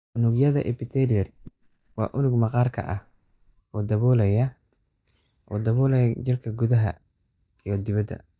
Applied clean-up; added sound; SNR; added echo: neural mask model DeepFilterNet 3.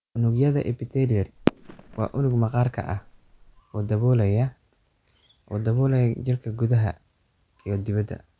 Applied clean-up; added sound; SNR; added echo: none; Fireworks; 8 dB; none.